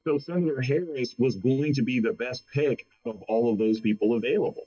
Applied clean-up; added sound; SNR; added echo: neural mask model DeepFilterNet 3.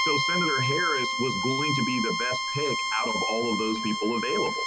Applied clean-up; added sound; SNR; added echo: none; Bowed string instrument; -1 dB; none.